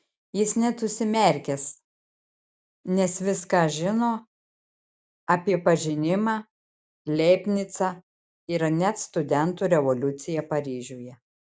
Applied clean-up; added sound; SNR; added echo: none; none; none; none.